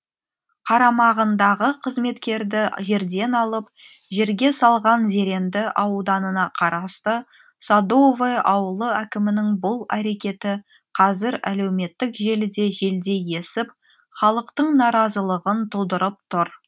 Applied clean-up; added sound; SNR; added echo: none; none; none; none.